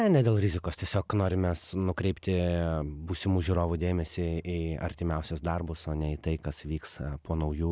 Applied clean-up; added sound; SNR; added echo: none; none; none; none.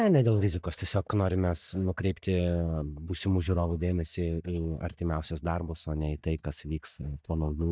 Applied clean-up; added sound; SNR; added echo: neural mask model DeepFilterNet 3.